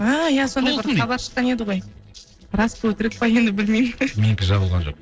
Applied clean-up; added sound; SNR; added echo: neural separator model SepFormer DNS4.